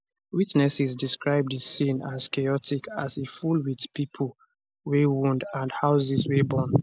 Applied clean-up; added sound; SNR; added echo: none; none; none; none.